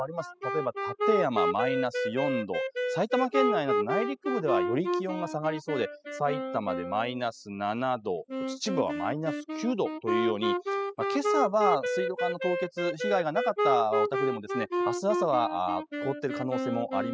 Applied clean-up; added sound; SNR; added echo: classical method spectral subtraction.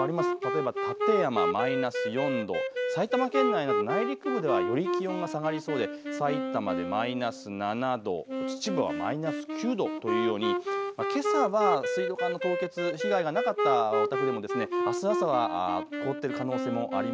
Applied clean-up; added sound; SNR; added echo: none; Wind instrument, woodwind instrument; 0 dB; none.